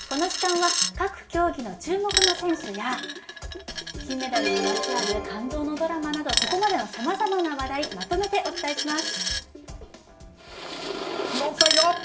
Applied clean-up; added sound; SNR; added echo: none; Coin (dropping); 3 dB; reverberation time 0.5 s.